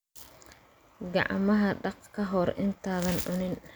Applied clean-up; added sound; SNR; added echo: none; none; none; none.